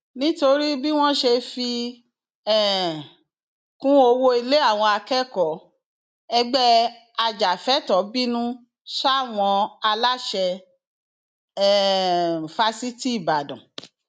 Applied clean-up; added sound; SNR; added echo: none; none; none; none.